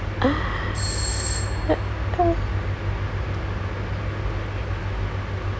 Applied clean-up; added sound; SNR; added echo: none; Doorbell; 10 dB; none.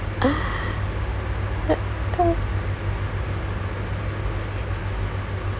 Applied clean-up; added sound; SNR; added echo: none; none; none; none.